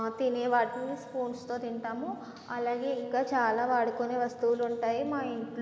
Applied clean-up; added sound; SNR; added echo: none; none; none; none.